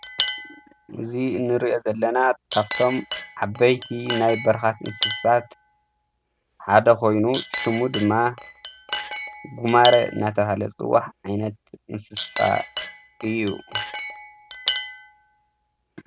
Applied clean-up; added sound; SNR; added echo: none; Chink, clink; 8 dB; none.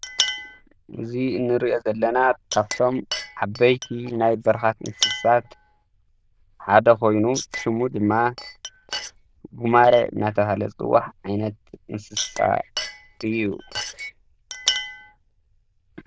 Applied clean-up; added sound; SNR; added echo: neural diffusion model UNIVERSE++.